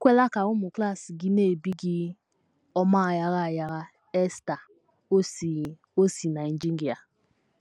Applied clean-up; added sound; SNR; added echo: none; none; none; none.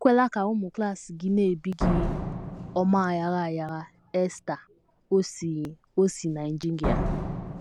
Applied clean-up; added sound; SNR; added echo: none; Slam; 7 dB; none.